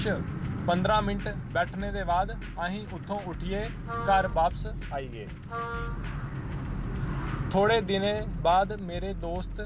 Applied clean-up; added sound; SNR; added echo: none; Wind instrument, woodwind instrument + Drum kit; 9 dB; none.